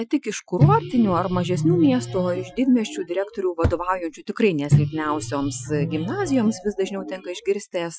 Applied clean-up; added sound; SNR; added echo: classical method Wiener filter.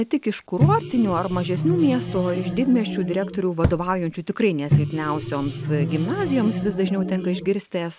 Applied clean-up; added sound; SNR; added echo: none; Thump, thud + Microwave oven; 2 dB; none.